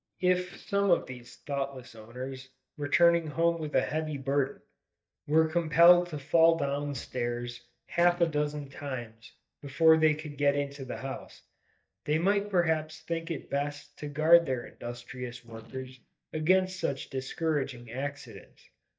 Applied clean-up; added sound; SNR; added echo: neural mask model DeepFilterNet 3.